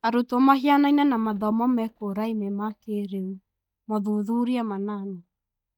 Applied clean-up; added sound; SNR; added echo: neural mask model DeepFilterNet 3.